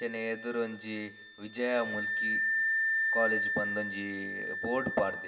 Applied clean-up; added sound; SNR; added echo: none; Wind instrument, woodwind instrument; -1 dB; reverberation time 0.7 s.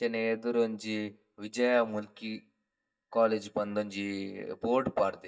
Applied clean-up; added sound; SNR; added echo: neural mask model DeepFilterNet 3.